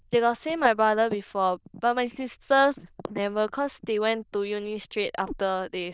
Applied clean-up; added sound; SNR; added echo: neural diffusion model UNIVERSE++.